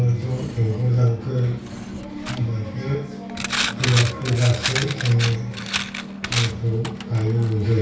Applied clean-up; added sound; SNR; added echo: none; Coin (dropping); 7 dB; reverberation time 0.6 s.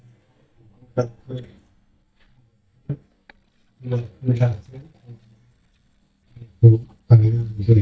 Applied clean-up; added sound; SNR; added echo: neural mask model DeepFilterNet 3.